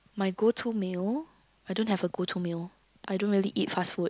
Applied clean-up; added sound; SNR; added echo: none; none; none; none.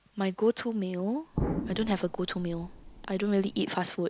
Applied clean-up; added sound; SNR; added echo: none; Explosion; 6 dB; none.